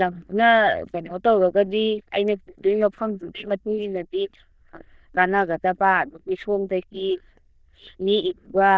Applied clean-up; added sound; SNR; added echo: neural diffusion model UNIVERSE++.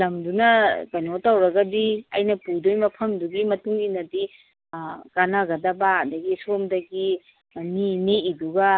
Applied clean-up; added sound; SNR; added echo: none; none; none; none.